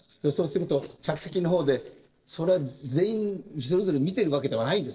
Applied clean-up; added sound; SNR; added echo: neural separator model SepFormer DNS4.